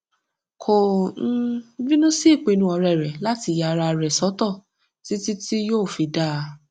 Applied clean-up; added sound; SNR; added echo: none; none; none; none.